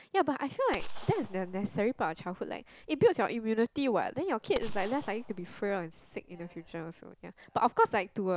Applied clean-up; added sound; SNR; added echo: none; Gunshot, gunfire; 12 dB; none.